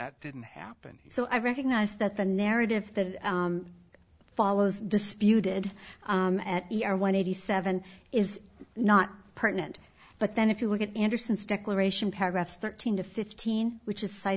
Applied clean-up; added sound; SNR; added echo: none; none; none; none.